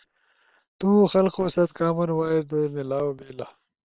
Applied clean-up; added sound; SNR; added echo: neural separator model SepFormer WHAM!.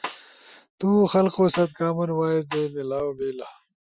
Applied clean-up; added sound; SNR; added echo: classical method Wiener filter.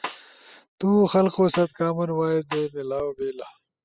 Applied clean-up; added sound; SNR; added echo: classical method spectral subtraction.